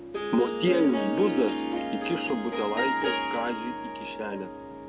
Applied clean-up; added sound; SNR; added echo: none; Harp; 2 dB; none.